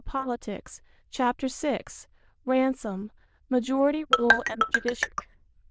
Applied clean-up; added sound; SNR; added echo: neural diffusion model UNIVERSE++.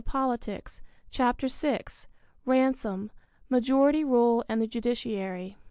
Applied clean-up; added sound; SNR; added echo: none; none; none; none.